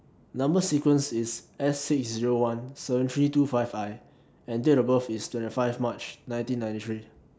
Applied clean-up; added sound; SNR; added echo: none; none; none; none.